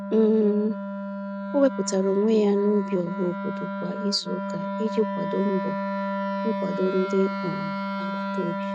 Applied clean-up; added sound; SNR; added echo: neural mask model RNNoise.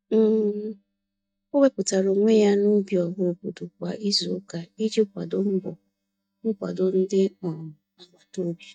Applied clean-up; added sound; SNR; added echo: neural mask model DeepFilterNet 3.